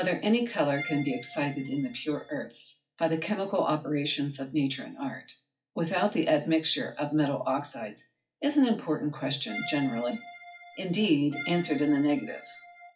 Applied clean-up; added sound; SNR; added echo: classical method WPE with log-MMSE.